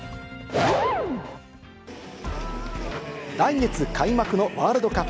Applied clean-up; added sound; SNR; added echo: none; none; none; none.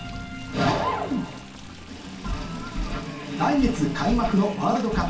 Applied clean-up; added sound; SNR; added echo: none; Stream; 20 dB; reverberation time 0.2 s.